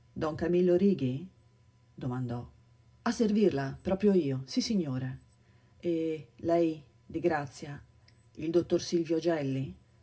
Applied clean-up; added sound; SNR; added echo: none; none; none; reverberation time 0.4 s.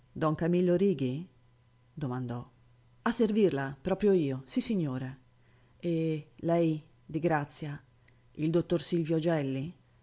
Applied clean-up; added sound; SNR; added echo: none; none; none; none.